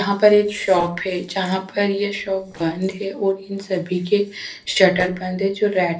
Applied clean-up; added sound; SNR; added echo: neural separator model SepFormer DNS4.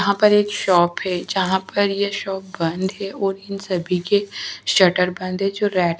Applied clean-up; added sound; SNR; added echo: none; none; none; none.